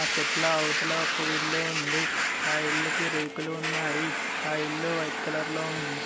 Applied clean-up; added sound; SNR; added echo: none; Domestic sounds, home sounds; -3 dB; none.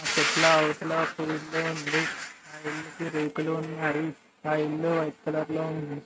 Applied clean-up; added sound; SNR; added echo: neural mask model RNNoise.